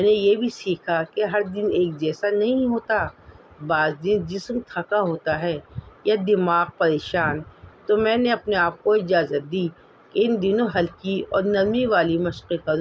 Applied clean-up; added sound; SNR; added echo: none; none; none; none.